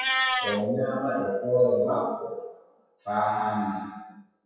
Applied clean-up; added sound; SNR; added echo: classical method WPE with log-MMSE.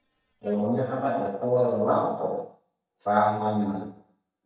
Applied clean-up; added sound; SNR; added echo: neural mask model DeepFilterNet 3.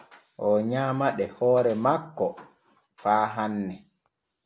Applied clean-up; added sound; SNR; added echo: none; none; none; none.